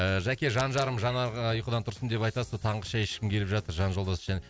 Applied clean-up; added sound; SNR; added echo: none; none; none; none.